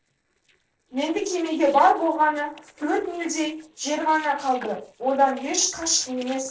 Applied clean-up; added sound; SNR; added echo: neural separator model SepFormer DNS4.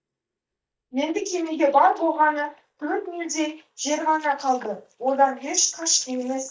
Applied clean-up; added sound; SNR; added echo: neural mask model DeepFilterNet 3.